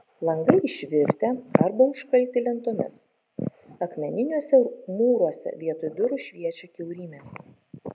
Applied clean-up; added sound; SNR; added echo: none; none; none; none.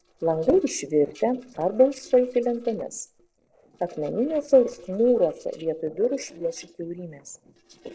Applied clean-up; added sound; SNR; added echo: neural separator model SepFormer DNS4.